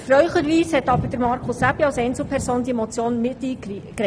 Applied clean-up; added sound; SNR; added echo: none; Thunder; 11 dB; none.